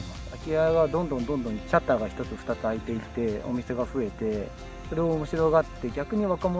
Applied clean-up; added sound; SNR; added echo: none; none; none; none.